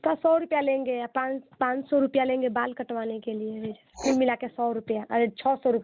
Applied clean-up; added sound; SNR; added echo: none; Writing; 20 dB; none.